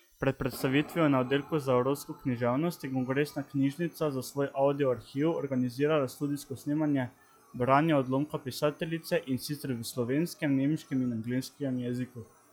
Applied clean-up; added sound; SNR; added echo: classical method log-MMSE.